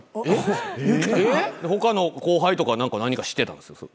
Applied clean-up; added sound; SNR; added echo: none; none; none; none.